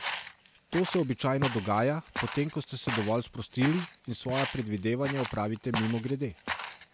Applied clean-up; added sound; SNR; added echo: none; Walk, footsteps; 8 dB; none.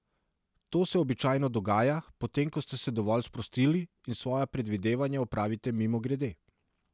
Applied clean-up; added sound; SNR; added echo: none; none; none; none.